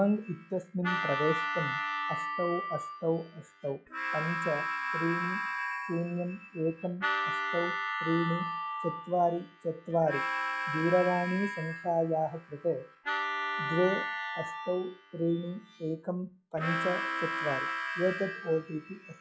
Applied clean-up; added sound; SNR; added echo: classical method log-MMSE.